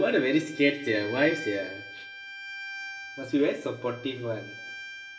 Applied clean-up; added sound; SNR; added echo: none; Bowed string instrument; 12 dB; reverberation time 0.6 s.